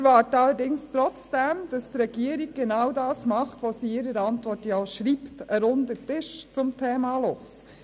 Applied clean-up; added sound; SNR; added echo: none; none; none; none.